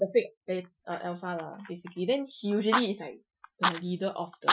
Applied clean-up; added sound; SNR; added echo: classical method Wiener filter.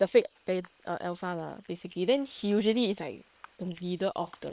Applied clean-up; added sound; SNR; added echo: neural separator model SepFormer WHAM!.